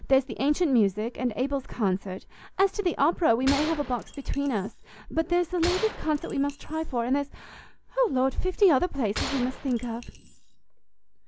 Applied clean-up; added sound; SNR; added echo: none; Gunshot, gunfire; 11 dB; none.